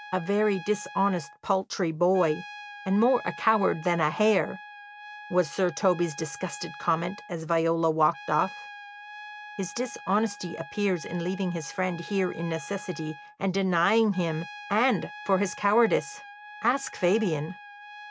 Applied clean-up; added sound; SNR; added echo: none; Trumpet; 17 dB; none.